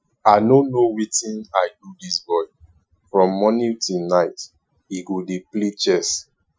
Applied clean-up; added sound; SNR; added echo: classical method Wiener filter.